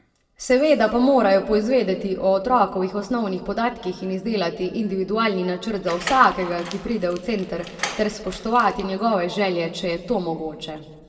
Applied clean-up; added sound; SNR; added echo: none; Door; 13 dB; reverberation time 1.3 s.